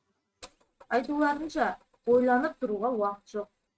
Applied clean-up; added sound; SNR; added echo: neural mask model RNNoise.